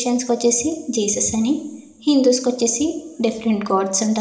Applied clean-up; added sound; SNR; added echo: none; none; none; reverberation time 1.6 s.